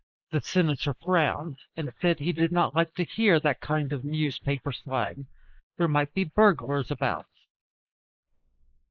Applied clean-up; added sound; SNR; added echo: neural mask model Resemble Enhance denoiser.